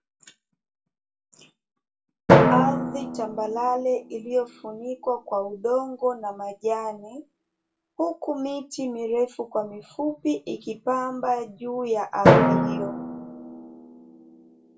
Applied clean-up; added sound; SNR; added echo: none; Drum; -2 dB; reverberation time 0.2 s.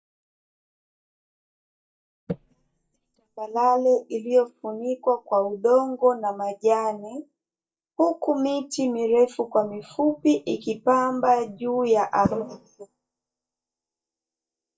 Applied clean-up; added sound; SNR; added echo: neural mask model DeepFilterNet 3.